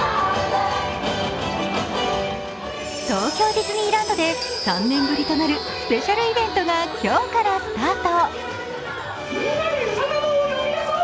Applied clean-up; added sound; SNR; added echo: none; Wind instrument, woodwind instrument; 17 dB; none.